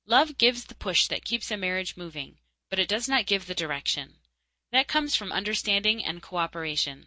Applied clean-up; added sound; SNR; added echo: none; none; none; none.